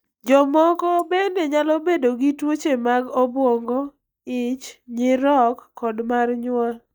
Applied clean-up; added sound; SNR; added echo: neural mask model DeepFilterNet 3.